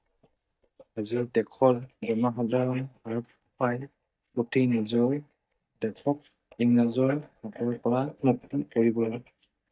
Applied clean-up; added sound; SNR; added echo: neural mask model DeepFilterNet 3.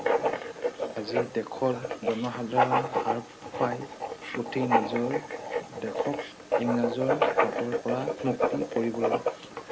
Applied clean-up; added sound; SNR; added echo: none; Writing; -3 dB; none.